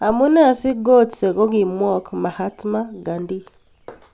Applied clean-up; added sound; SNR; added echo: none; none; none; none.